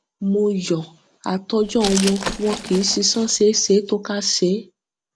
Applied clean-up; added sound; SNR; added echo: none; Glass; 10 dB; none.